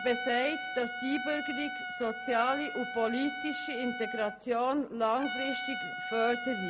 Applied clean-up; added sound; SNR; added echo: none; Trumpet; 6 dB; none.